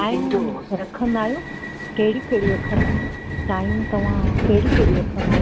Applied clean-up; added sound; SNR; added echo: none; Subway, metro, underground; -2 dB; none.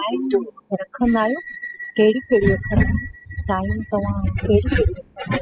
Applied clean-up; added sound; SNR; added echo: classical method spectral subtraction.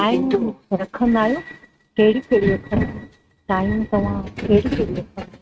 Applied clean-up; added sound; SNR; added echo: neural mask model RNNoise.